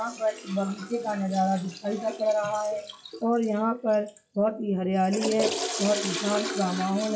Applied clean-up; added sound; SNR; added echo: classical method log-MMSE.